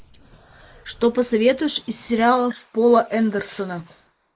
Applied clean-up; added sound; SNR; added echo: neural mask model Resemble Enhance denoiser.